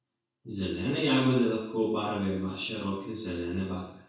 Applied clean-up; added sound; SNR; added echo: none; none; none; reverberation time 0.6 s.